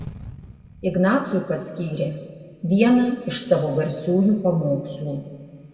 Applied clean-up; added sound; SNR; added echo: none; none; none; reverberation time 1.7 s.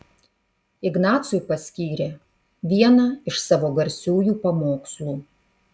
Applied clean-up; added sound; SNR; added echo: none; none; none; none.